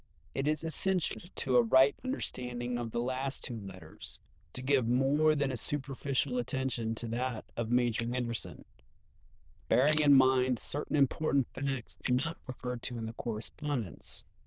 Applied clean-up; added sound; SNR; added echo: neural diffusion model UNIVERSE++.